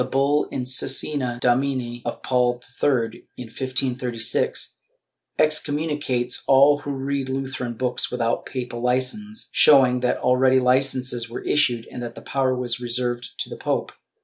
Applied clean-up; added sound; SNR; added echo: none; none; none; none.